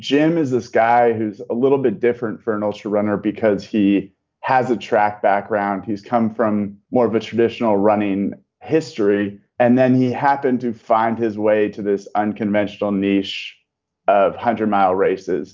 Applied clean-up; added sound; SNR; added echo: none; none; none; none.